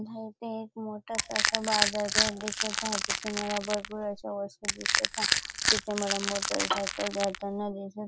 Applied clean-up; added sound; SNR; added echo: none; Crushing; -3 dB; none.